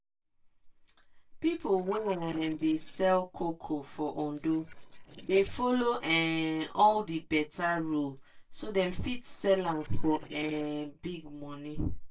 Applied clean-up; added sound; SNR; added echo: neural separator model SepFormer DNS4.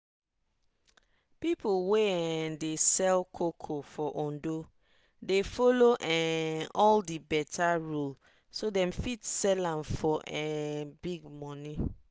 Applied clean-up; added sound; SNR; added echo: none; none; none; none.